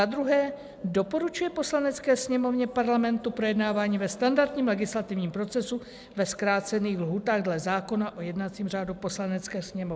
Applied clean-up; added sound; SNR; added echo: none; none; none; none.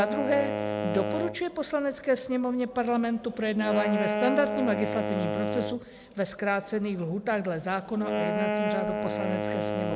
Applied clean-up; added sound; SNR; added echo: none; Wind instrument, woodwind instrument; 2 dB; none.